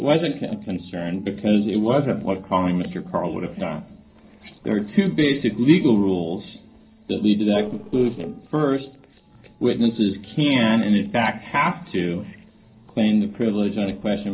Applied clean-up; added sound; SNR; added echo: neural separator model SepFormer DNS4.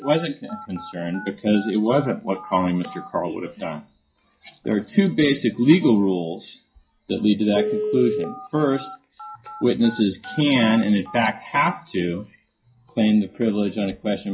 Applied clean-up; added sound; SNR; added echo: classical method WPE with log-MMSE.